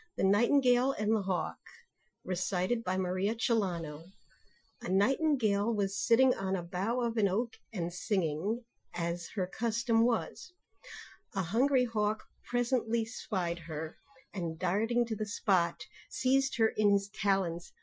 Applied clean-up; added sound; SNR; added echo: classical method Wiener filter.